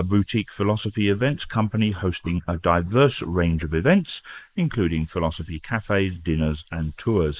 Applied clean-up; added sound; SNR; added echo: neural mask model Resemble Enhance denoiser.